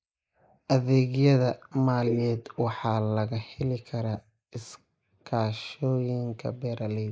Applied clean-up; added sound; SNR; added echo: neural mask model Resemble Enhance denoiser.